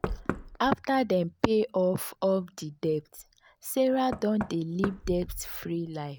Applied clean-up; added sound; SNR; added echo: none; Knock; 12 dB; none.